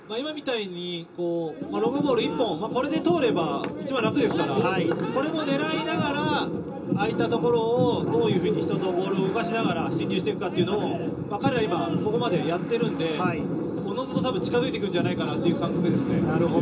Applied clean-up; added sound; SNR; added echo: none; none; none; reverberation time 0.2 s.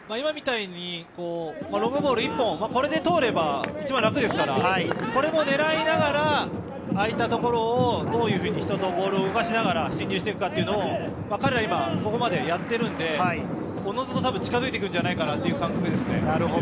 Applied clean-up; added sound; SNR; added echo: none; none; none; none.